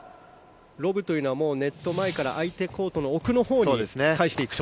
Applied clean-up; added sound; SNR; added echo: none; none; none; none.